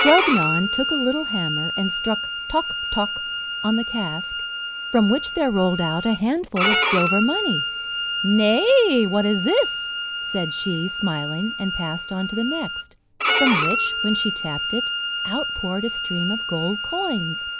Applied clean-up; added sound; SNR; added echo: none; Bowed string instrument; 2 dB; none.